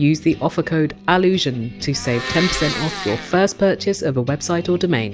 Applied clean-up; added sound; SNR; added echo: none; Domestic sounds, home sounds; 8 dB; none.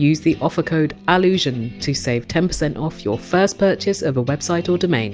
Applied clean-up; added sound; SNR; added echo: none; none; none; none.